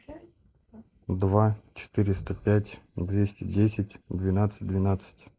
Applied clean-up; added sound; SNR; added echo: neural mask model Resemble Enhance denoiser.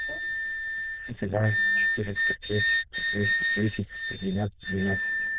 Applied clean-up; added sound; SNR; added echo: neural diffusion model UNIVERSE++.